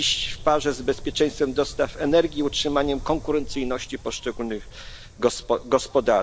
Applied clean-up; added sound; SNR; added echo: none; Wind; 13 dB; none.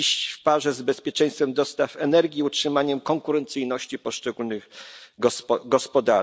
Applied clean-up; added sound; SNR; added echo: none; none; none; none.